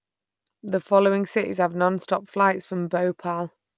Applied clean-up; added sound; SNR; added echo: none; none; none; none.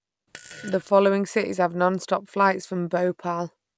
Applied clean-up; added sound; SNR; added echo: none; Fart; 19 dB; none.